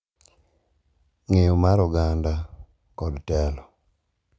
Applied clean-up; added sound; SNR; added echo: none; none; none; none.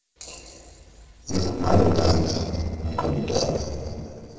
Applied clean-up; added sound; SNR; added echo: neural separator model SepFormer DNS4.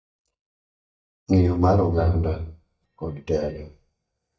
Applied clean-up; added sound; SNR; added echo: neural mask model DeepFilterNet 3.